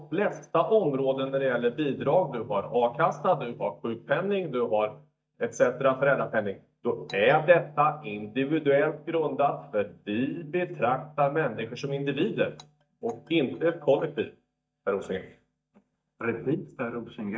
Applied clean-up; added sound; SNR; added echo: neural mask model DeepFilterNet 3.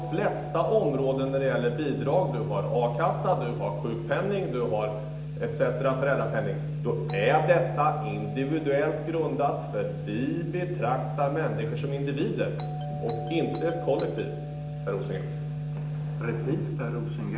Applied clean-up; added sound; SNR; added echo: none; Doorbell; 18 dB; reverberation time 0.8 s.